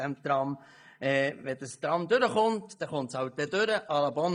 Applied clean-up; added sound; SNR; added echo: neural mask model Resemble Enhance denoiser.